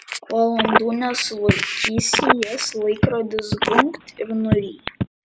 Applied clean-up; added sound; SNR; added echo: none; Telephone; 0 dB; none.